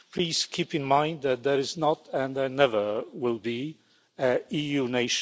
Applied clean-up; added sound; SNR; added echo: none; none; none; none.